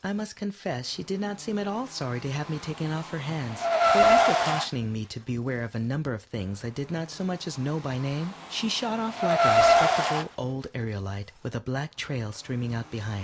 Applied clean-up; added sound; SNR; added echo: none; Car; -2 dB; none.